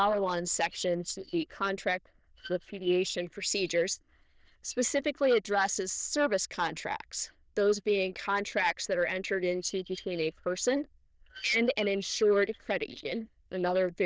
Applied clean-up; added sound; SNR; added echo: neural diffusion model UNIVERSE++.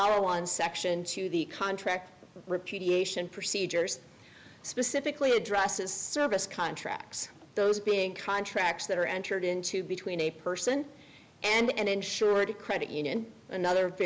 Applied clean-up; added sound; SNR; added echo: none; none; none; none.